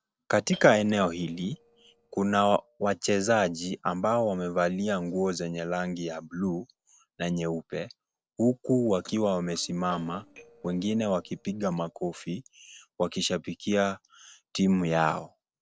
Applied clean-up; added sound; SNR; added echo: neural separator model SepFormer DNS4.